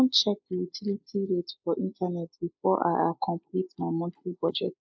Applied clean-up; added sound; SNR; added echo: neural mask model Resemble Enhance denoiser.